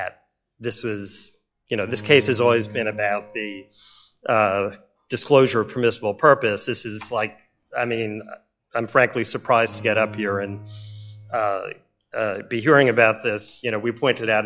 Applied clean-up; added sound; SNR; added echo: classical method log-MMSE.